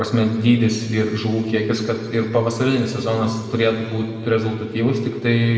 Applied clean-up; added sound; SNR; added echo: none; none; none; reverberation time 2.3 s.